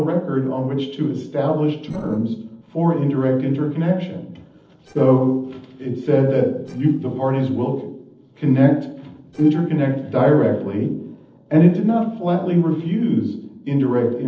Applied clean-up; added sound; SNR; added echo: neural separator model SepFormer DNS4.